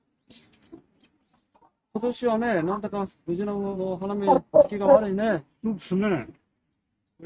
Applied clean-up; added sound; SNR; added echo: neural mask model RNNoise.